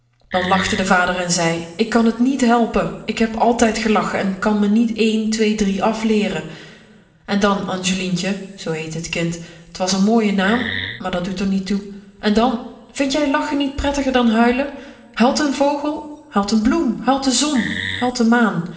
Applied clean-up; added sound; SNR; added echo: none; Wood; 7 dB; reverberation time 2.0 s.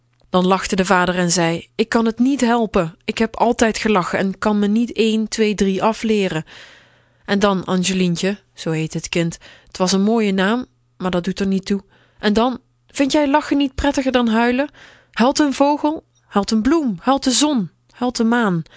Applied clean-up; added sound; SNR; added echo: none; none; none; none.